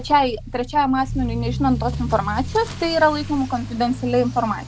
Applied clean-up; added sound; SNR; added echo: none; Accelerating, revving, vroom / Motor vehicle (road); 8 dB; none.